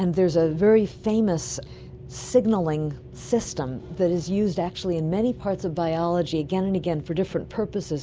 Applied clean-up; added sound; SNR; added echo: none; none; none; none.